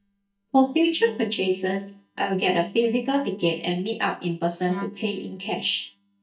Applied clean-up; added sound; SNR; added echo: neural mask model DeepFilterNet 3.